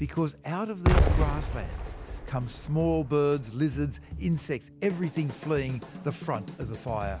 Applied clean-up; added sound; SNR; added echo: none; Explosion; -1 dB; none.